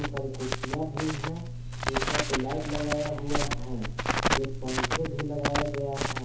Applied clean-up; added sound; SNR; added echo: none; Crackle; -3 dB; reverberation time 0.5 s.